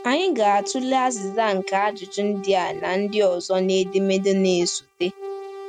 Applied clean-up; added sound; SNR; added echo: neural mask model RNNoise.